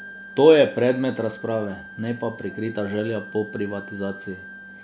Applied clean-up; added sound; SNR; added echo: none; Wind instrument, woodwind instrument; 17 dB; none.